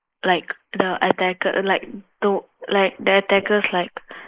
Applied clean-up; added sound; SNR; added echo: neural mask model Resemble Enhance denoiser.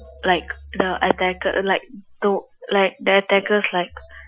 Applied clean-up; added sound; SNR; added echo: classical method Wiener filter.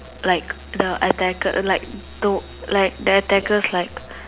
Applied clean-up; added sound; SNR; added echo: none; Musical instrument; 19 dB; none.